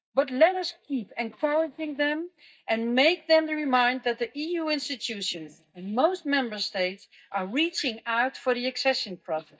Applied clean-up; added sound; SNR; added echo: neural mask model DeepFilterNet 3.